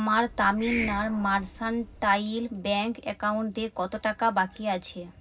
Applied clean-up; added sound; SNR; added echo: none; Hiss; 11 dB; reverberation time 0.4 s.